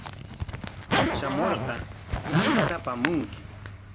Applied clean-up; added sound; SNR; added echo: none; Zipper (clothing); -4 dB; none.